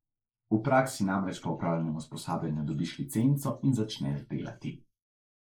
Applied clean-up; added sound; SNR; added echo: neural mask model Resemble Enhance denoiser.